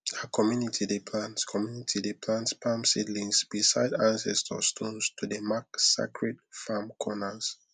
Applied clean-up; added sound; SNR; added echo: none; none; none; none.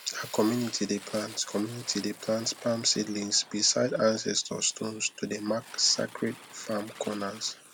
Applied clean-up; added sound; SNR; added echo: none; Fire; 18 dB; none.